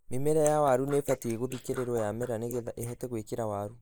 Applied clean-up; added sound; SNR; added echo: neural mask model Resemble Enhance denoiser.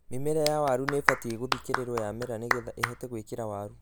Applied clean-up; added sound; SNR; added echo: none; Clapping; 3 dB; none.